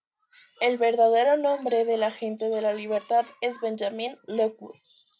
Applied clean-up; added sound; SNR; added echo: none; none; none; none.